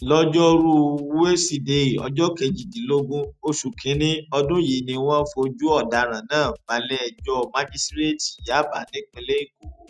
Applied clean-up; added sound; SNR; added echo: neural mask model RNNoise.